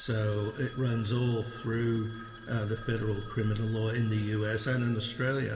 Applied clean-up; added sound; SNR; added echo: none; Telephone; 14 dB; reverberation time 1.7 s.